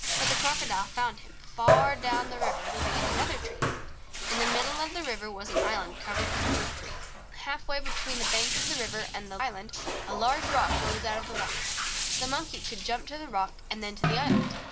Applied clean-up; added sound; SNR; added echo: none; Bathtub (filling or washing); -3 dB; none.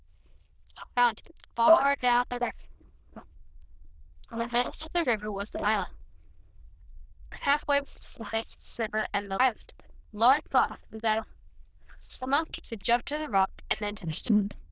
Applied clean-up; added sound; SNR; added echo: neural diffusion model UNIVERSE++.